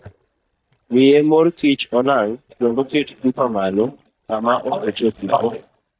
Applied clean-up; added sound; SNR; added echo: neural mask model DeepFilterNet 3.